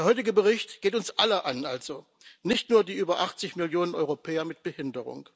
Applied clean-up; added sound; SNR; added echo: none; none; none; none.